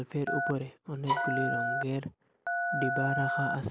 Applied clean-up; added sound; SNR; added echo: none; Telephone + Bowed string instrument; -2 dB; none.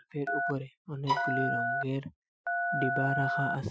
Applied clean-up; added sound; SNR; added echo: classical method Wiener filter.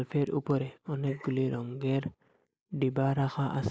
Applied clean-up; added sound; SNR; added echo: neural mask model Resemble Enhance denoiser.